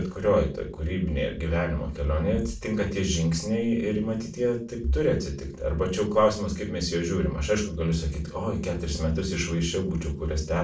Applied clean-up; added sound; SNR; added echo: none; none; none; reverberation time 0.3 s.